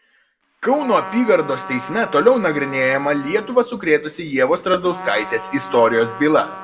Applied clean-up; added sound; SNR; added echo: none; Trumpet; 15 dB; reverberation time 0.7 s.